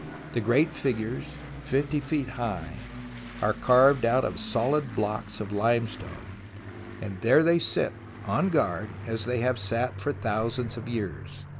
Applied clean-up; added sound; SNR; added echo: none; Aircraft; 12 dB; none.